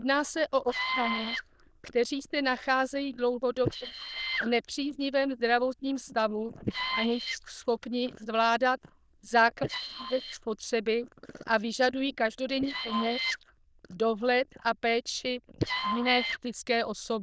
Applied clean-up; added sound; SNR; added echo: neural diffusion model UNIVERSE++.